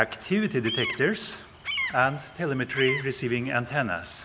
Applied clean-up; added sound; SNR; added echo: none; Bird vocalization, bird call, bird song; 9 dB; none.